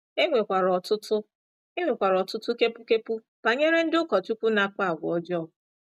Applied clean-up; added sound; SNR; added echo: none; none; none; none.